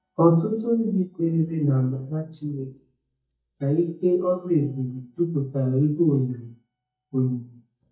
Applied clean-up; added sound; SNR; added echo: neural mask model DeepFilterNet 3.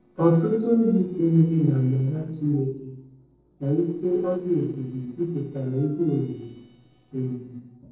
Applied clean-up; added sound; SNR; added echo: neural separator model SepFormer DNS4.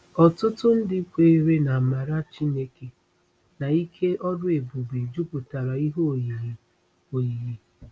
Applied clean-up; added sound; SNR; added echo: none; none; none; none.